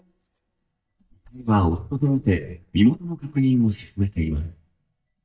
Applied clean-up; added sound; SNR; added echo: neural mask model DeepFilterNet 3.